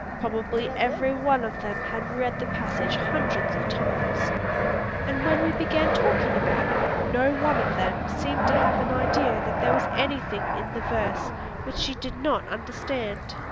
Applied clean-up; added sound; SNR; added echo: none; Fixed-wing aircraft, airplane; -3 dB; none.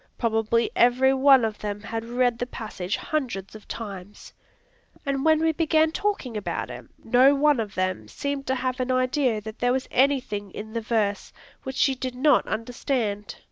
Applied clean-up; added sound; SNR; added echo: none; none; none; none.